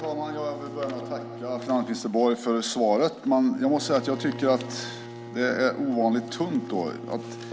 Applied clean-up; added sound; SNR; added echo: none; Bowed string instrument; 13 dB; none.